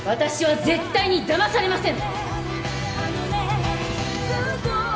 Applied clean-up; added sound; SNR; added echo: none; none; none; reverberation time 1.9 s.